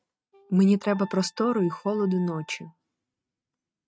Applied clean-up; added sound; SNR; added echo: neural mask model RNNoise.